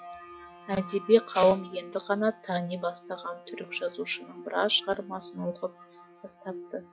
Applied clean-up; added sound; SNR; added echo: classical method log-MMSE.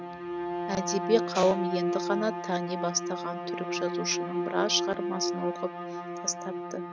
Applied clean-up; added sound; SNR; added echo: none; Bowed string instrument; 2 dB; none.